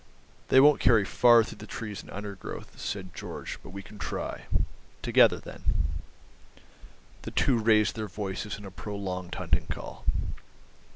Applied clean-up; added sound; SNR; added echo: none; none; none; none.